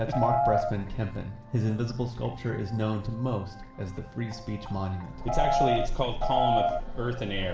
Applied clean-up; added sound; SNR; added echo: none; Piano; -4 dB; reverberation time 0.9 s.